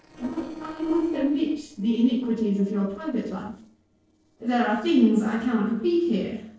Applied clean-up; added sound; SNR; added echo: neural separator model SepFormer DNS4.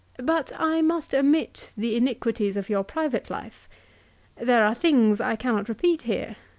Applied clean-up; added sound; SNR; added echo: none; none; none; none.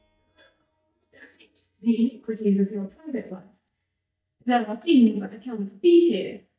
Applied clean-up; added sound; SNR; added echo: neural mask model DeepFilterNet 3.